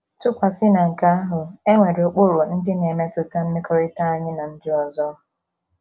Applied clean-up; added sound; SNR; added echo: none; none; none; none.